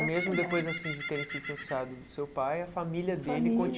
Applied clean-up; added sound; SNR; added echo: none; Bird; 8 dB; none.